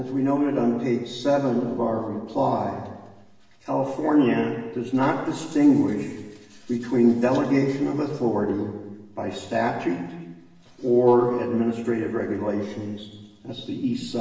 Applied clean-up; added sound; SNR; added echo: none; none; none; reverberation time 1.2 s.